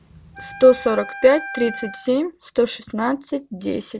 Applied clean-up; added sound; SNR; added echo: none; Wind instrument, woodwind instrument; 14 dB; none.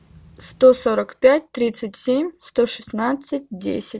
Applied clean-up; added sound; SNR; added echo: none; none; none; none.